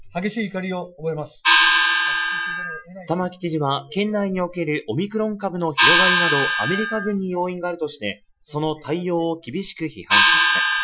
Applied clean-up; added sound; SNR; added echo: classical method Wiener filter.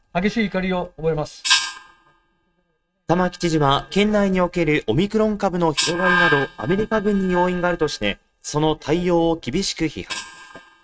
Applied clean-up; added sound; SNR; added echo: neural mask model RNNoise.